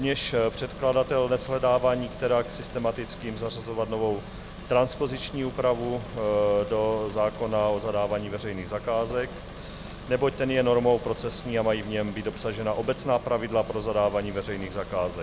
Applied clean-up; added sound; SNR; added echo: none; Engine; 13 dB; none.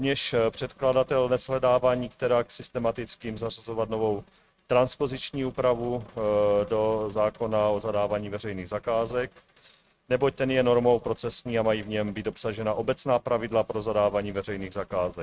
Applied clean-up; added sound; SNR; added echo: neural mask model RNNoise.